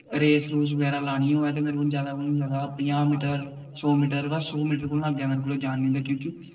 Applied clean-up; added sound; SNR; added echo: neural separator model SepFormer DNS4.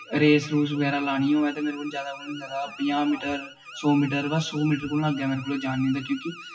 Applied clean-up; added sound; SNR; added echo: classical method WPE with log-MMSE.